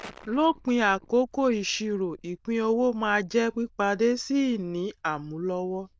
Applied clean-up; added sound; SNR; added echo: neural diffusion model UNIVERSE++.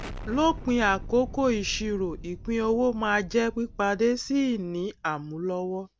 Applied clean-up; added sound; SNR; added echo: none; Explosion; 14 dB; none.